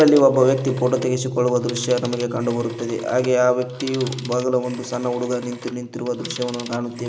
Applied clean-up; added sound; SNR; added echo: none; Telephone; 18 dB; none.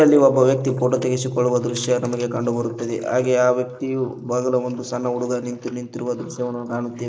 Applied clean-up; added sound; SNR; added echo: neural mask model Resemble Enhance denoiser.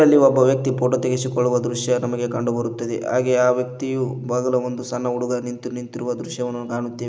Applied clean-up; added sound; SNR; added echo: none; none; none; none.